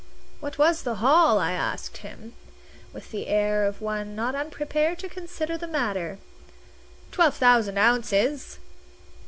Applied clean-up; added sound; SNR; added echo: none; none; none; none.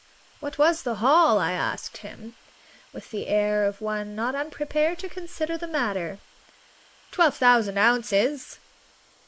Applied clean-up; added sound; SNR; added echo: neural mask model Resemble Enhance denoiser.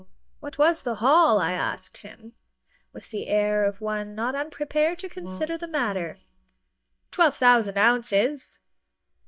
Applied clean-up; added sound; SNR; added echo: neural mask model DeepFilterNet 3.